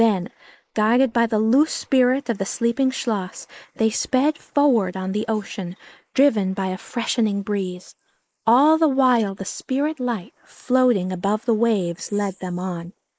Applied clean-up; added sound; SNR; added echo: neural mask model Resemble Enhance denoiser.